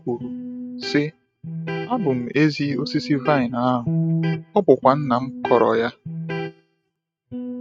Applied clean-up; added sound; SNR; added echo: neural mask model RNNoise.